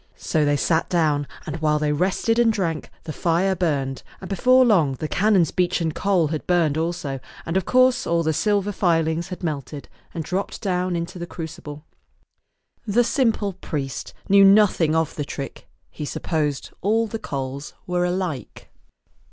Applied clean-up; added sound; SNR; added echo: none; none; none; none.